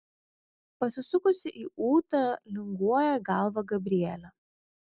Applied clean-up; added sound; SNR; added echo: none; none; none; none.